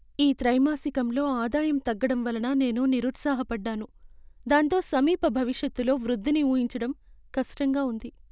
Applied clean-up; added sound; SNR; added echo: none; none; none; none.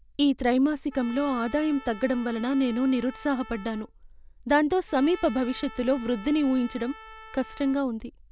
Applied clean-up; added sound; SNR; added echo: none; Trumpet; 19 dB; none.